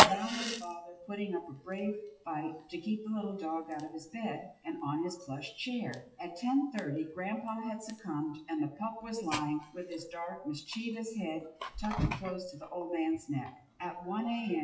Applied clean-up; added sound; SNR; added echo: classical method WPE with log-MMSE.